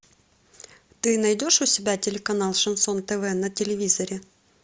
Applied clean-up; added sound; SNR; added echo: none; none; none; none.